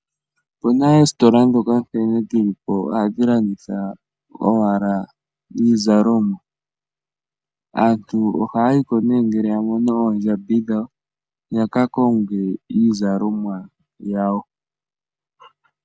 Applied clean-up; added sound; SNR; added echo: none; none; none; none.